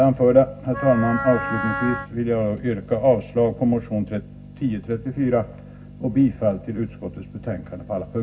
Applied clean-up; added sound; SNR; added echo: none; Wind instrument, woodwind instrument; 7 dB; reverberation time 0.4 s.